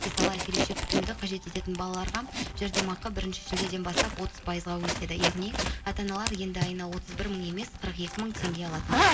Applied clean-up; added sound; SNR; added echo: none; Zipper (clothing); -1 dB; reverberation time 0.3 s.